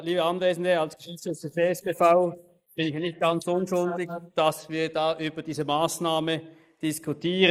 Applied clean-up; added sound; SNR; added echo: neural mask model Resemble Enhance denoiser.